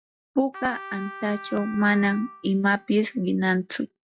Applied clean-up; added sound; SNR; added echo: classical method log-MMSE.